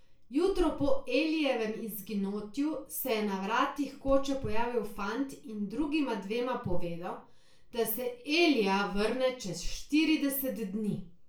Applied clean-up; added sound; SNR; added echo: none; none; none; reverberation time 0.3 s.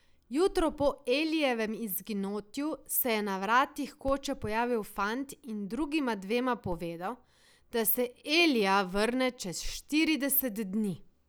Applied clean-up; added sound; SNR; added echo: none; none; none; none.